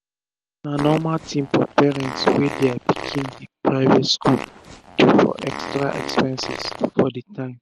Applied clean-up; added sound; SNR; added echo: none; Fart; 12 dB; none.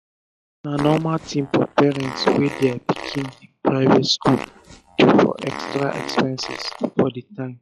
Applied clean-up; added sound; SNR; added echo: classical method log-MMSE.